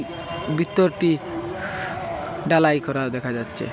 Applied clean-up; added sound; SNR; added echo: none; none; none; none.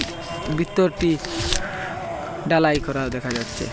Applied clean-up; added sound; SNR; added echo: none; Tearing; 8 dB; none.